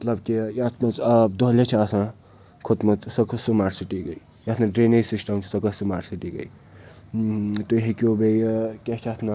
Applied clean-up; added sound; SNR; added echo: none; none; none; none.